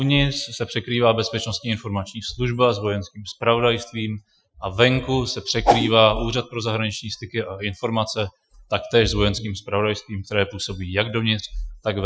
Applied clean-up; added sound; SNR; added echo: classical method Wiener filter.